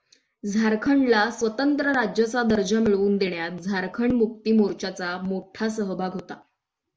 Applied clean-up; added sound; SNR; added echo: none; none; none; none.